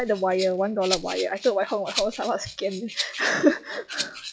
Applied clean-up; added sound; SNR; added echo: classical method log-MMSE.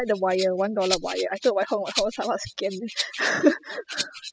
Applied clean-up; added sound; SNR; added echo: classical method spectral subtraction.